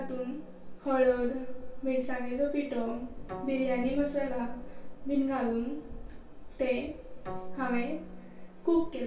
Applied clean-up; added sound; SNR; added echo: none; Bowed string instrument; 18 dB; reverberation time 0.3 s.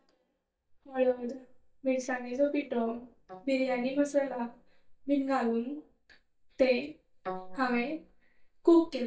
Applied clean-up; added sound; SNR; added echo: neural mask model DeepFilterNet 3.